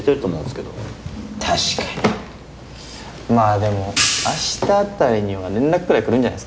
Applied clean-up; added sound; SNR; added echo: none; Hi-hat; 5 dB; none.